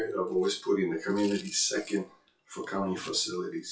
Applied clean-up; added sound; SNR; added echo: classical method WPE with log-MMSE.